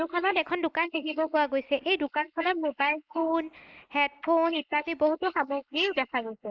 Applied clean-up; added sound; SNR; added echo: neural mask model Resemble Enhance denoiser.